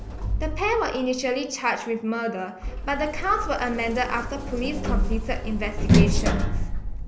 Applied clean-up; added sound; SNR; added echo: none; Sliding door; -2 dB; none.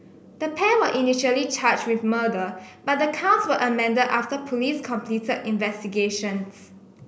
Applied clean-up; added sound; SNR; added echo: none; none; none; none.